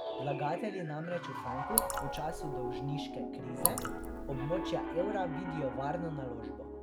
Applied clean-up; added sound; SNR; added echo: none; Raindrop / Drip + Piano; -1 dB; none.